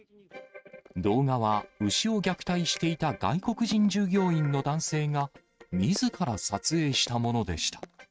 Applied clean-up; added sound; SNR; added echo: neural mask model RNNoise.